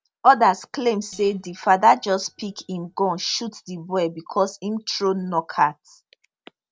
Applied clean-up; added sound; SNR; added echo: neural separator model SepFormer DNS4.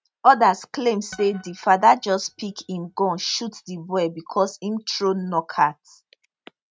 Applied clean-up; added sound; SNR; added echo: neural mask model RNNoise.